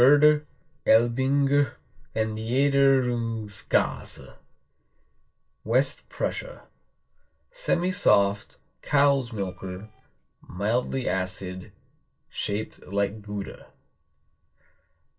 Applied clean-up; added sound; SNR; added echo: neural separator model SepFormer DNS4.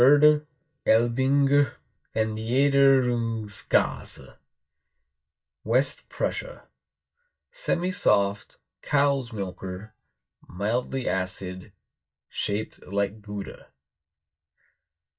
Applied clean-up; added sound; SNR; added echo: neural mask model DeepFilterNet 3.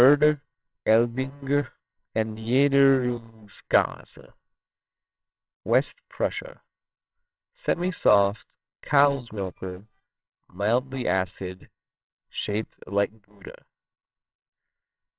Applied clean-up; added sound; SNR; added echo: neural separator model SepFormer WHAMR!.